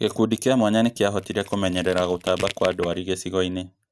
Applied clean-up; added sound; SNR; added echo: neural mask model RNNoise.